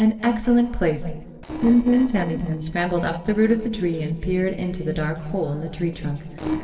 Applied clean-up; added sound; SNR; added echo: neural separator model SepFormer DNS4.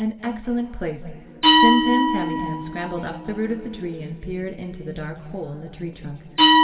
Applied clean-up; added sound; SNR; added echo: none; Glass; -4 dB; reverberation time 2.5 s.